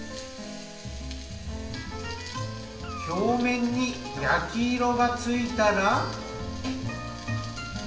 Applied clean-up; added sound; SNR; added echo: none; Meow; 14 dB; reverberation time 0.9 s.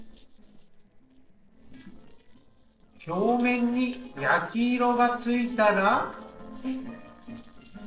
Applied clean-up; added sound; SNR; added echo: neural separator model SepFormer DNS4.